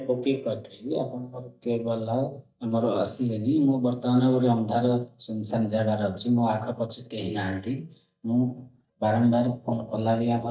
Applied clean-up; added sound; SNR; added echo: neural mask model DeepFilterNet 3.